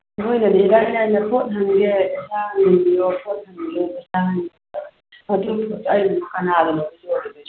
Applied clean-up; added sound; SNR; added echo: none; none; none; none.